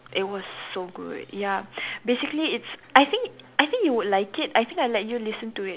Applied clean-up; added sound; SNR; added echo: none; none; none; none.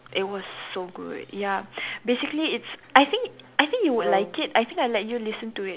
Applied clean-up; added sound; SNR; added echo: none; Brass instrument; 8 dB; none.